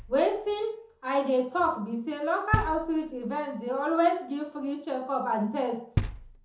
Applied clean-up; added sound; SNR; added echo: none; Knock; 10 dB; reverberation time 0.5 s.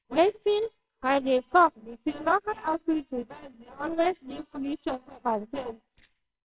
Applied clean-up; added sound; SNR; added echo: neural separator model SepFormer WHAMR!.